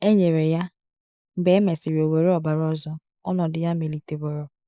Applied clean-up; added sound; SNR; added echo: neural mask model Resemble Enhance denoiser.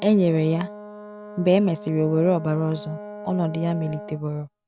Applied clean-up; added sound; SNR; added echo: none; Brass instrument; 15 dB; none.